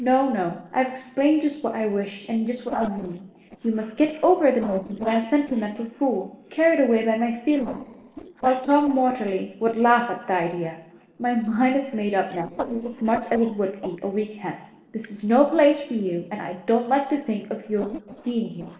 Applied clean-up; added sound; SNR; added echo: neural separator model SepFormer DNS4.